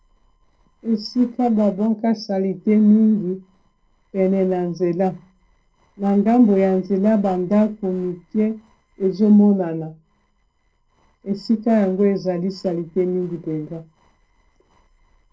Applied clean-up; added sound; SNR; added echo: neural separator model SepFormer DNS4.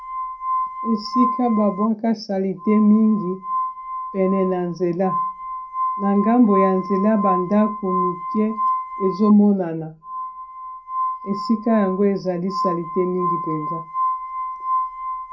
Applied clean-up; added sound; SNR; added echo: none; Glass; 5 dB; reverberation time 0.2 s.